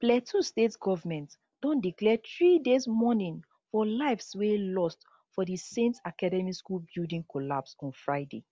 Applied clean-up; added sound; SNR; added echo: none; none; none; none.